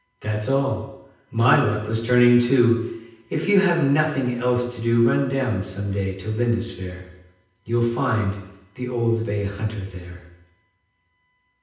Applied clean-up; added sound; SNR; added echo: none; none; none; reverberation time 0.9 s.